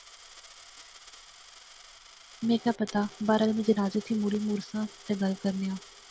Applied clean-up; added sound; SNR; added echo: none; Coin (dropping); 20 dB; none.